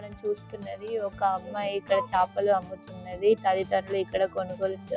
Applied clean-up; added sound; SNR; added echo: none; Organ; 18 dB; none.